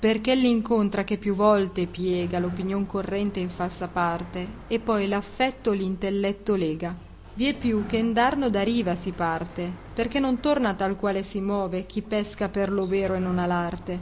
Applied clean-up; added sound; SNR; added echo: none; Sliding door; 18 dB; none.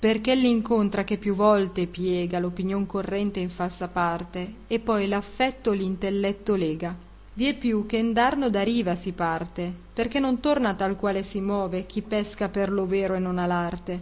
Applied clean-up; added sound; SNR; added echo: none; none; none; none.